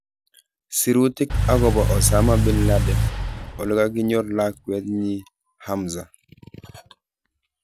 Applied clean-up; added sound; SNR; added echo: none; Engine / Car; -2 dB; none.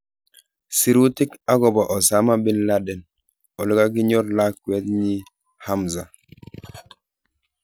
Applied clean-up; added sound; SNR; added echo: none; none; none; none.